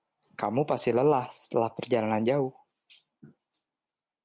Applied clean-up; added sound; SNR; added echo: none; none; none; none.